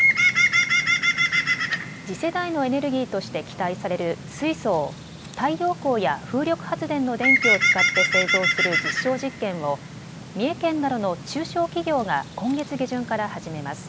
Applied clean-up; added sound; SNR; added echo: none; Bird; -1 dB; none.